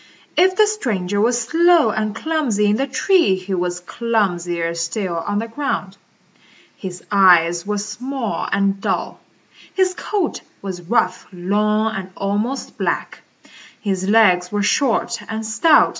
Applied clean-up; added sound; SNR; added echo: none; none; none; none.